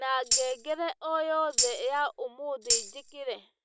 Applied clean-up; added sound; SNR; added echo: none; Tambourine; 0 dB; none.